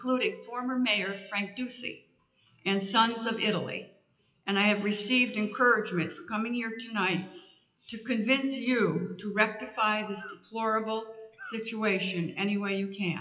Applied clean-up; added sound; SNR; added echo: classical method WPE with log-MMSE.